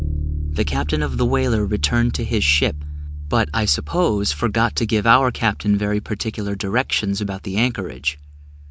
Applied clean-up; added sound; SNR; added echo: none; Bass guitar; 7 dB; none.